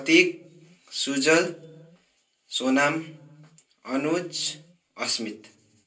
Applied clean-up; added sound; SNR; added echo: none; none; none; reverberation time 0.3 s.